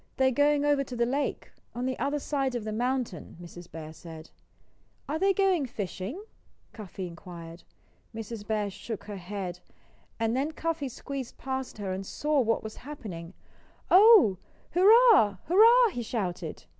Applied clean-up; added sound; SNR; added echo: none; none; none; none.